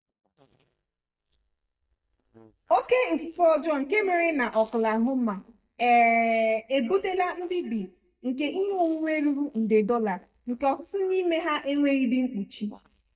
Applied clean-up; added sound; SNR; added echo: neural mask model DeepFilterNet 3.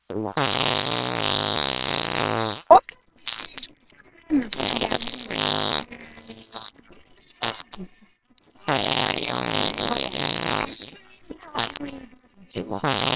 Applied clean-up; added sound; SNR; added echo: neural separator model SepFormer WHAMR!.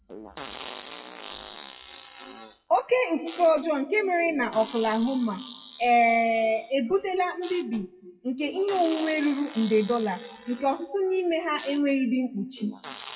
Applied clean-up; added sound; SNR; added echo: classical method WPE with log-MMSE.